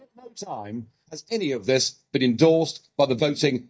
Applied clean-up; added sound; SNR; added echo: neural mask model DeepFilterNet 3.